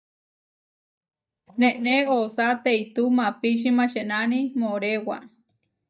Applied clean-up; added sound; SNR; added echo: neural mask model DeepFilterNet 3.